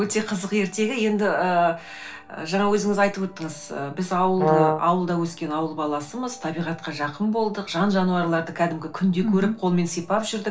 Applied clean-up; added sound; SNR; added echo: none; Brass instrument; -2 dB; reverberation time 0.3 s.